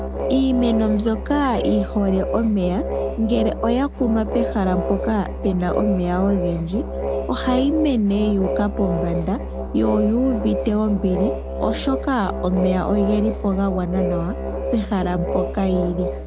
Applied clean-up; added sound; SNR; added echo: none; Musical instrument; 4 dB; none.